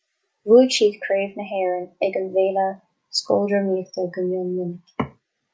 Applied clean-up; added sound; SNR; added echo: none; none; none; none.